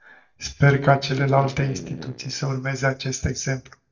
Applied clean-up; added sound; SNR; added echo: neural mask model DeepFilterNet 3.